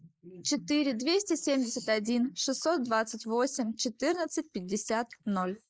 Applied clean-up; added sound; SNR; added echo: neural mask model Resemble Enhance denoiser.